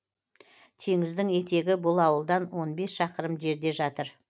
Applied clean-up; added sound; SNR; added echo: none; none; none; none.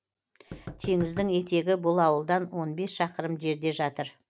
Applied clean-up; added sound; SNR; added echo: none; Knock; 15 dB; none.